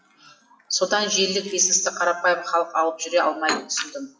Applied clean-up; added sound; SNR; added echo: classical method WPE with log-MMSE.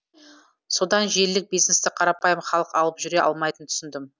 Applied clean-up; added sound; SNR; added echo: none; none; none; none.